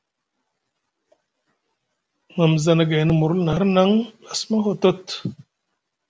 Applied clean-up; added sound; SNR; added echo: none; none; none; none.